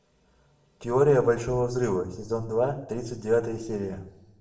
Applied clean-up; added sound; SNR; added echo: none; none; none; reverberation time 0.6 s.